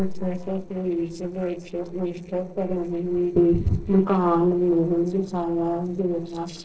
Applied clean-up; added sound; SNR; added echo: neural separator model SepFormer DNS4.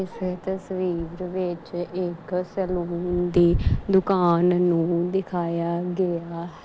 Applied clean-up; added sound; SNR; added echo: none; none; none; none.